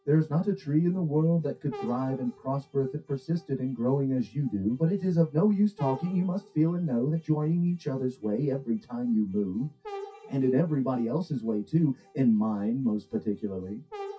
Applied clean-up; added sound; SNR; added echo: classical method WPE with log-MMSE.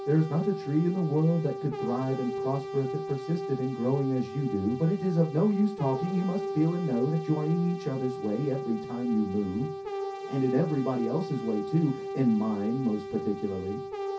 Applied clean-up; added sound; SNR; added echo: none; Brass instrument; 8 dB; reverberation time 0.3 s.